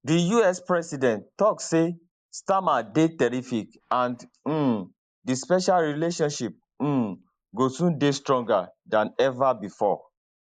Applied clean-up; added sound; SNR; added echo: neural mask model Resemble Enhance denoiser.